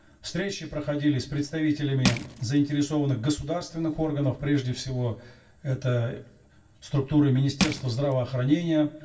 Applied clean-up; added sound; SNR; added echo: none; Crushing; 3 dB; reverberation time 0.1 s.